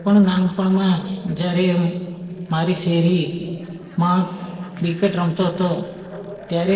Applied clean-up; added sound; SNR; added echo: neural separator model SepFormer DNS4.